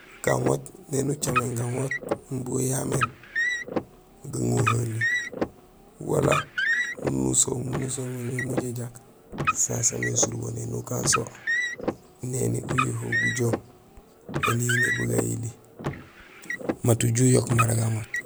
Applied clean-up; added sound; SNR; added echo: none; Car; 3 dB; none.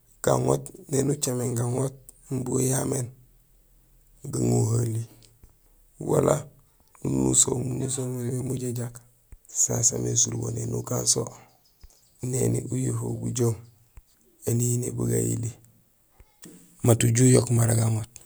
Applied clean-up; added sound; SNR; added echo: none; none; none; none.